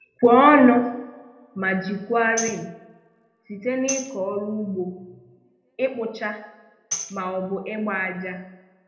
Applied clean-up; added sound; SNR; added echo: none; Tambourine; 13 dB; reverberation time 0.8 s.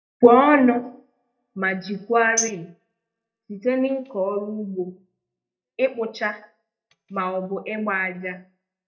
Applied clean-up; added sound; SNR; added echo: neural mask model DeepFilterNet 3.